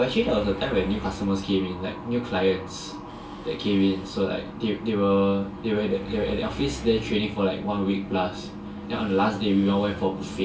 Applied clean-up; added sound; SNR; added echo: none; Mechanisms; 18 dB; reverberation time 0.2 s.